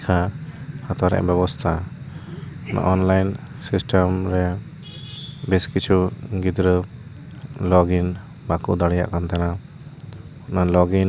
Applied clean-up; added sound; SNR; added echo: none; none; none; none.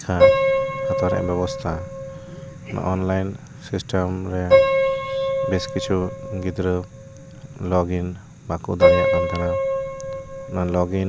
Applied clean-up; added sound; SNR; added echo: none; Piano; -2 dB; none.